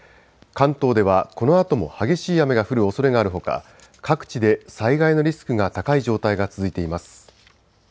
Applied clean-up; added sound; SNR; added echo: none; none; none; none.